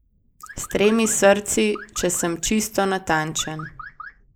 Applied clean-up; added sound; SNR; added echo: neural mask model Resemble Enhance denoiser.